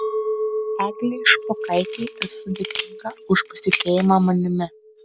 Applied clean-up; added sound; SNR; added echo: none; Chink, clink + Camera; 6 dB; none.